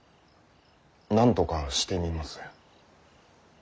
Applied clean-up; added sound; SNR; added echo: none; none; none; none.